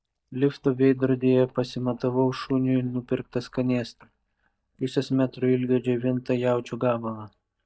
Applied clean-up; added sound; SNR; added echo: neural mask model DeepFilterNet 3.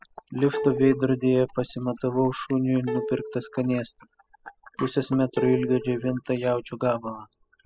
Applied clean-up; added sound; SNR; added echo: classical method spectral subtraction.